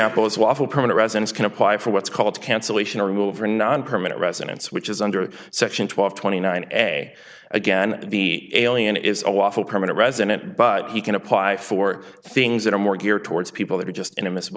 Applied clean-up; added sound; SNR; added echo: none; none; none; none.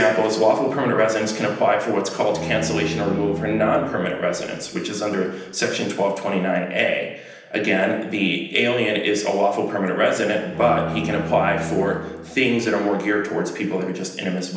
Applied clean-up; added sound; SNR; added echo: none; Bowed string instrument; 10 dB; reverberation time 0.9 s.